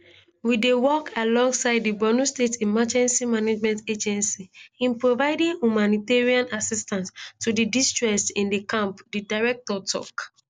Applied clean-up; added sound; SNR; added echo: none; none; none; none.